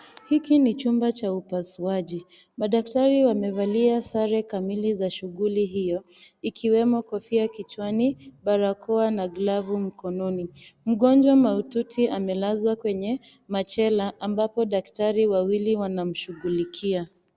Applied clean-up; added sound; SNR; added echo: none; none; none; none.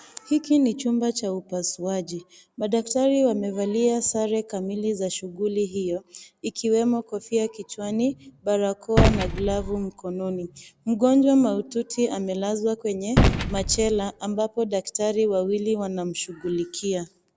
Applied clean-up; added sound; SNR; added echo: none; Gunshot, gunfire; 2 dB; none.